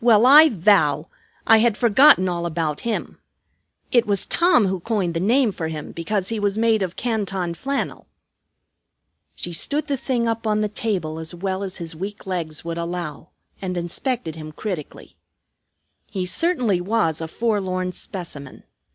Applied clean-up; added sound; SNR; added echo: none; none; none; none.